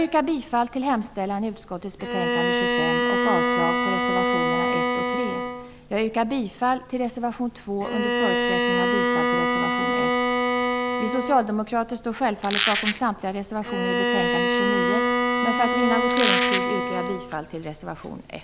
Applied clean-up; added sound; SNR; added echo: none; Bowed string instrument + Squeak; -3 dB; none.